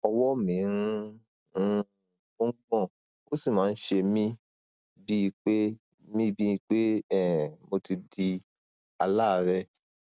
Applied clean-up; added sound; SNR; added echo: none; none; none; none.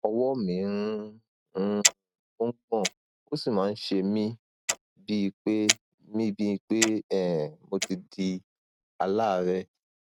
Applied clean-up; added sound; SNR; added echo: neural mask model RNNoise.